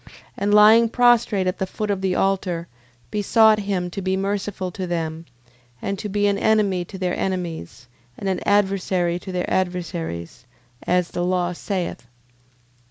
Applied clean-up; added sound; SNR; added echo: none; none; none; none.